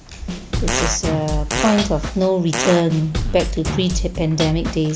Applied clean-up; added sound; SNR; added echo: none; Fart + Drum kit; 3 dB; none.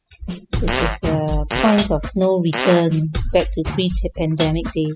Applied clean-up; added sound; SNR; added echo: classical method spectral subtraction.